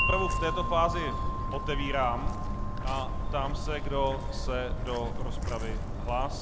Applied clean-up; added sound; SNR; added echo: none; Walk, footsteps + Wind chime; -2 dB; none.